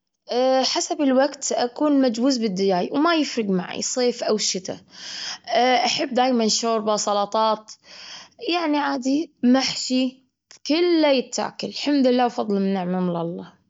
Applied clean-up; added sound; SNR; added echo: none; none; none; none.